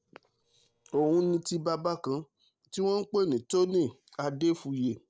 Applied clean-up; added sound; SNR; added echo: neural separator model SepFormer DNS4.